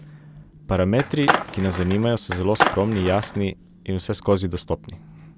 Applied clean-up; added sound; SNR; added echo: none; Skateboard; 2 dB; none.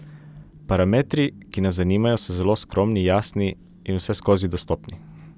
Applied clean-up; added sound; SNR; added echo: none; none; none; none.